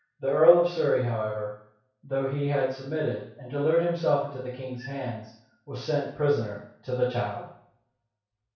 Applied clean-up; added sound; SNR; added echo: none; none; none; reverberation time 0.6 s.